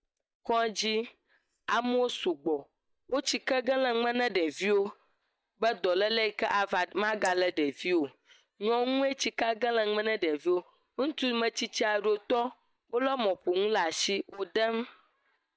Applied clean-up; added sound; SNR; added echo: neural mask model DeepFilterNet 3.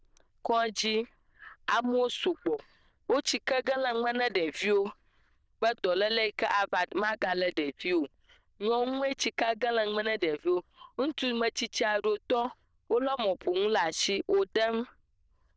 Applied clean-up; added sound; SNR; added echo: neural diffusion model UNIVERSE++.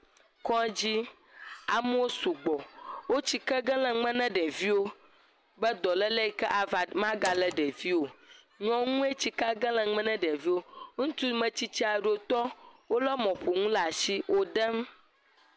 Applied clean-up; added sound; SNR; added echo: none; Door; 11 dB; none.